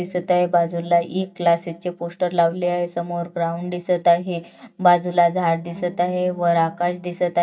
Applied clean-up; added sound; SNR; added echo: neural mask model DeepFilterNet 3.